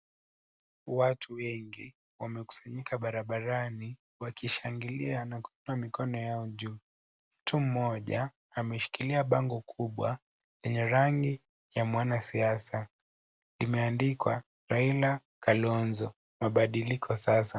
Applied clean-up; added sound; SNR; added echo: none; none; none; none.